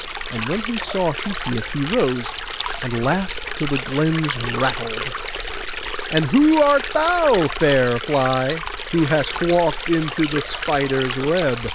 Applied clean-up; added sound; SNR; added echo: none; Stream; 7 dB; none.